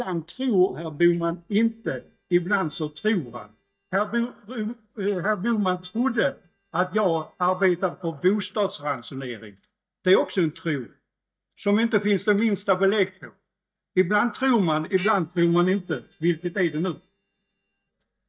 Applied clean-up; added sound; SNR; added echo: neural mask model DeepFilterNet 3.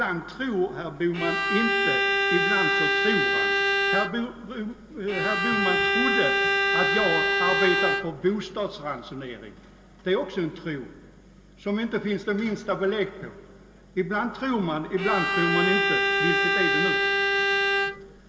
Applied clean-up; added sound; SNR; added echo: none; Bowed string instrument; -4 dB; reverberation time 1.6 s.